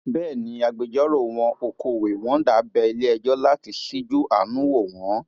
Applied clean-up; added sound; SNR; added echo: none; none; none; none.